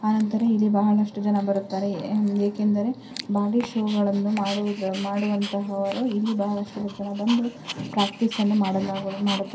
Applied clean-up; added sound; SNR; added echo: none; Dog; 16 dB; reverberation time 0.3 s.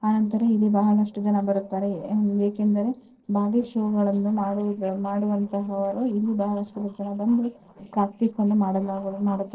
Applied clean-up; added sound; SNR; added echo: neural separator model SepFormer DNS4.